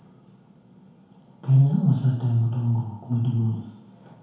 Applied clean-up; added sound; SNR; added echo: none; none; none; reverberation time 0.9 s.